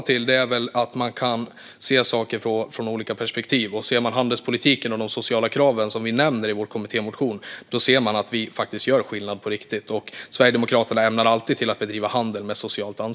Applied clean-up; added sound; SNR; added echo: none; none; none; none.